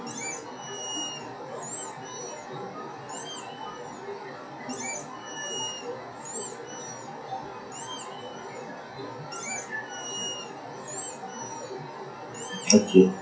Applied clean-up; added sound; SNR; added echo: classical method WPE with log-MMSE.